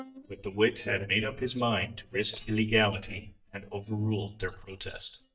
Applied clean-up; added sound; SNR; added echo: neural mask model DeepFilterNet 3.